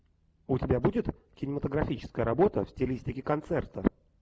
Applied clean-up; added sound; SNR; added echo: none; none; none; none.